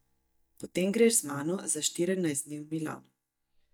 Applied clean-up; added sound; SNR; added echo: neural mask model DeepFilterNet 3.